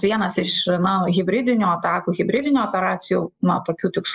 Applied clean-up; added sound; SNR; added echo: neural mask model Resemble Enhance denoiser.